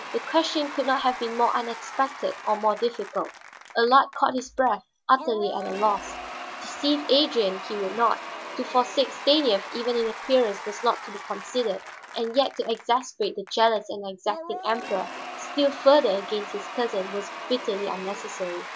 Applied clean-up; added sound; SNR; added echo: none; Applause / Crowd / Cheering; 12 dB; none.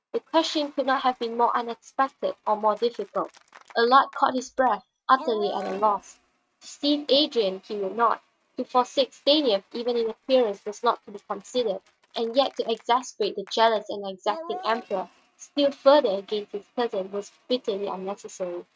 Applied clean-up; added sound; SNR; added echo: neural mask model RNNoise.